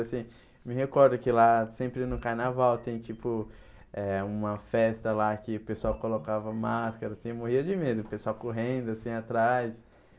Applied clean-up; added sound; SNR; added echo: none; Bird vocalization, bird call, bird song; 2 dB; none.